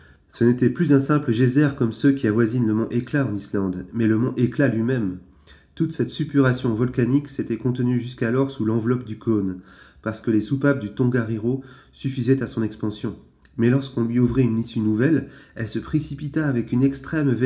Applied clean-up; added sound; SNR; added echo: none; none; none; reverberation time 0.4 s.